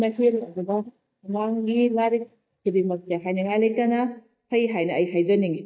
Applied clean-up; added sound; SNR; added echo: neural mask model DeepFilterNet 3.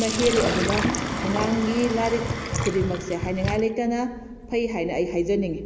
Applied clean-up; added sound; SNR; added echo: none; Sink (filling or washing); 4 dB; reverberation time 2.1 s.